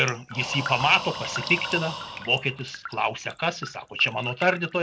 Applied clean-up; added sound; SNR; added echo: none; Breathing + Raindrop; 10 dB; none.